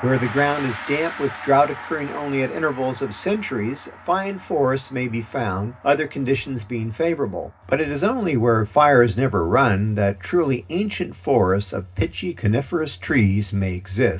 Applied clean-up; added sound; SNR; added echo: none; Gong; 19 dB; reverberation time 0.4 s.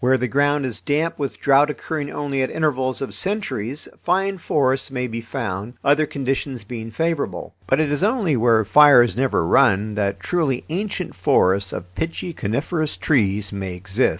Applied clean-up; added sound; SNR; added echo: none; none; none; none.